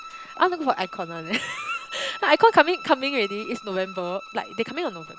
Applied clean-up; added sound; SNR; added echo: none; Bowed string instrument; 15 dB; none.